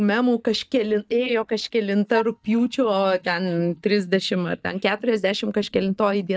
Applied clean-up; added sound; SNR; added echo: neural mask model DeepFilterNet 3.